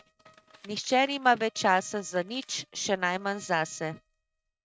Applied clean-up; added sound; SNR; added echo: neural mask model RNNoise.